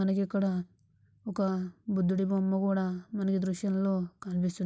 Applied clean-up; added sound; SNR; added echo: none; none; none; none.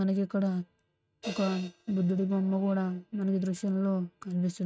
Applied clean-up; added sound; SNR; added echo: neural mask model RNNoise.